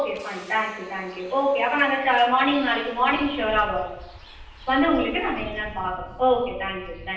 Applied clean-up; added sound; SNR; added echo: none; Bus; 18 dB; reverberation time 0.9 s.